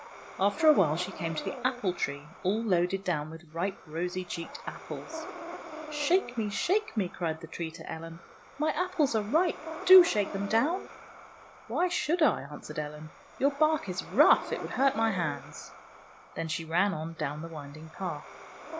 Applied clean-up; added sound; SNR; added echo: none; Breathing; 14 dB; none.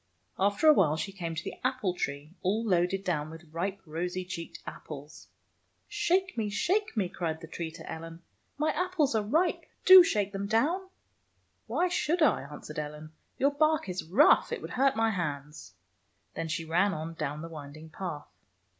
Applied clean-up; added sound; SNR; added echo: none; none; none; none.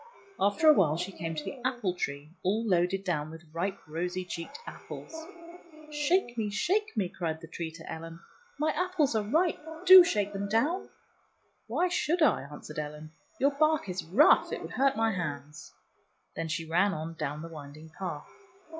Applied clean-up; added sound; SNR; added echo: classical method log-MMSE.